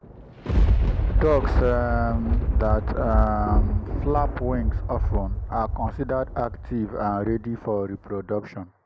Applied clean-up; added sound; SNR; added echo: none; Thunder; -3 dB; none.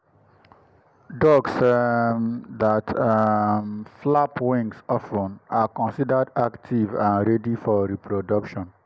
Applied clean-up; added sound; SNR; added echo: none; none; none; none.